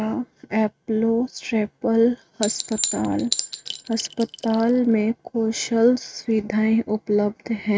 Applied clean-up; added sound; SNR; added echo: neural mask model RNNoise.